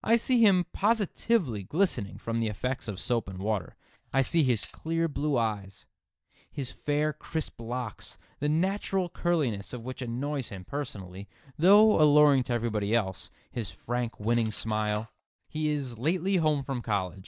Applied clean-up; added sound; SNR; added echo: neural mask model DeepFilterNet 3.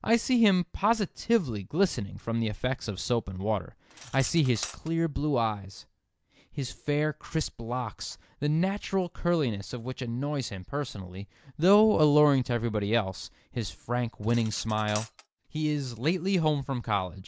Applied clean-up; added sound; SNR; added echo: none; Cutlery, silverware; 20 dB; none.